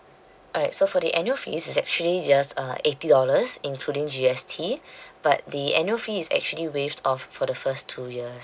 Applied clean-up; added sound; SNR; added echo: none; none; none; none.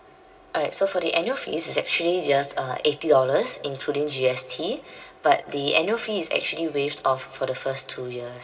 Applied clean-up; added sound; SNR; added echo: none; none; none; reverberation time 1.4 s.